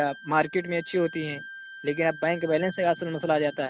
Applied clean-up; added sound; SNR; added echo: none; Wind instrument, woodwind instrument; 16 dB; none.